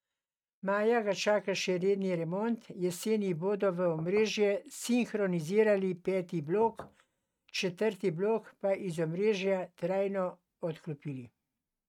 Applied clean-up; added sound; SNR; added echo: neural mask model RNNoise.